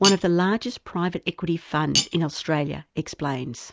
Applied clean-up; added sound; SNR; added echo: none; Cutlery, silverware; 7 dB; none.